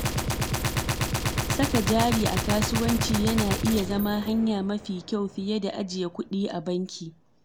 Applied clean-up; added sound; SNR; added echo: none; Gunshot, gunfire; 2 dB; none.